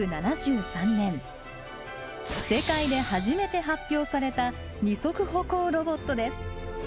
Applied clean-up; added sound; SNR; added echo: none; none; none; none.